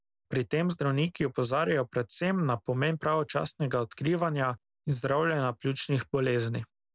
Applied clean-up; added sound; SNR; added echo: none; none; none; none.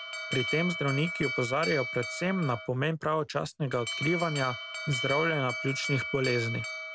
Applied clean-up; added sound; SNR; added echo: none; Alarm; 6 dB; none.